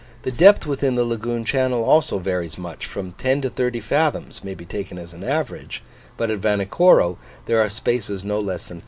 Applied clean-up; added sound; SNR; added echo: none; none; none; none.